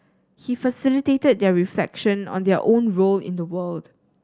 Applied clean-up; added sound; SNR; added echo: none; none; none; none.